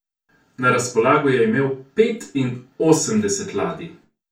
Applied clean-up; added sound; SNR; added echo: none; none; none; reverberation time 0.2 s.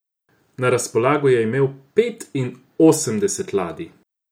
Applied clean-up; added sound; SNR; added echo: none; none; none; none.